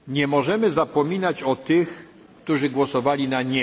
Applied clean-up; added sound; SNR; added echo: none; none; none; none.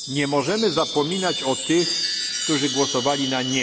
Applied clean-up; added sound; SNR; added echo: none; Chime; 4 dB; none.